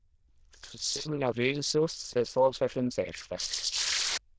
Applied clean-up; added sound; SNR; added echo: neural diffusion model UNIVERSE++.